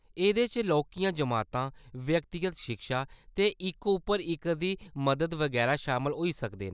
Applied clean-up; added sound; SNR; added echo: none; none; none; none.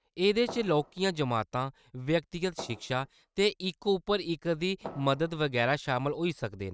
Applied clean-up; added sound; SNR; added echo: neural mask model RNNoise.